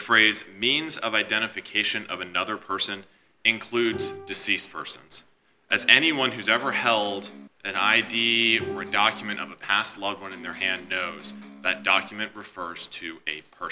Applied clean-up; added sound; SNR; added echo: none; Electric guitar + Bowed string instrument; 15 dB; none.